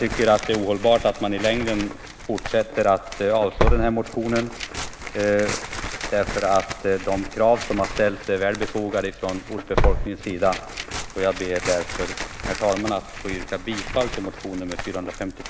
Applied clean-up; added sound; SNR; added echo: none; Tearing; 5 dB; none.